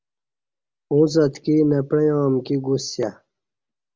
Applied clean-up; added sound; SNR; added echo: none; none; none; none.